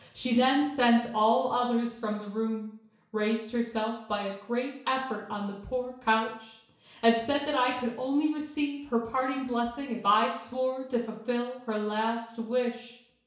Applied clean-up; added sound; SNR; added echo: none; none; none; reverberation time 0.6 s.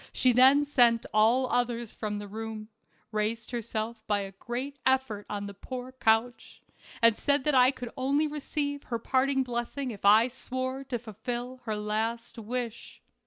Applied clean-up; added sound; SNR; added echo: none; none; none; none.